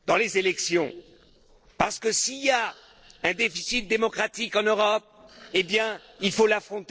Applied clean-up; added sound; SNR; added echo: neural separator model SepFormer DNS4.